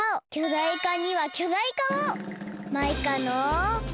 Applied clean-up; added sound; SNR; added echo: none; none; none; none.